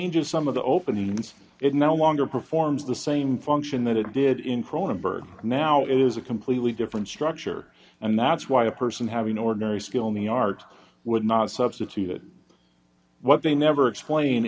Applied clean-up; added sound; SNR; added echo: none; none; none; none.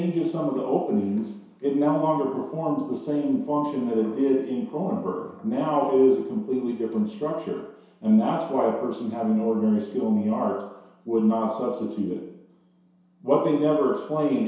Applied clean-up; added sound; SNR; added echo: none; none; none; reverberation time 0.7 s.